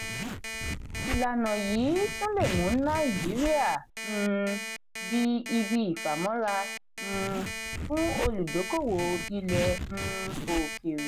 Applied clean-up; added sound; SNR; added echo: none; Zipper (clothing) + Alarm; 5 dB; none.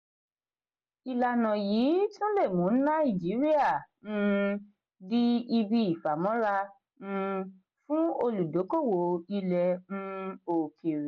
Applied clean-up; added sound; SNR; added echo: none; none; none; none.